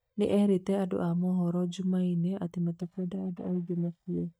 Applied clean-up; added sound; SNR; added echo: neural mask model DeepFilterNet 3.